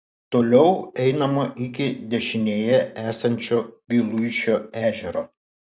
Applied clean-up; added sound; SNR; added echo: none; none; none; none.